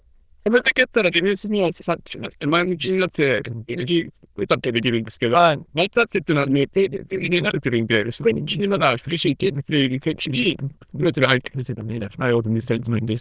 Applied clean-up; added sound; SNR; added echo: neural diffusion model UNIVERSE++.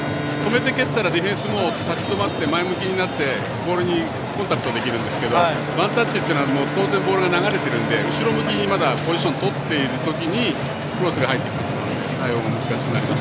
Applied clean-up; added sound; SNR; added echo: none; Bowed string instrument; 10 dB; none.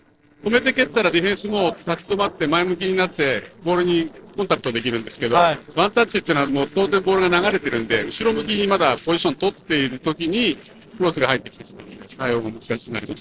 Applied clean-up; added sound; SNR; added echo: neural separator model SepFormer DNS4.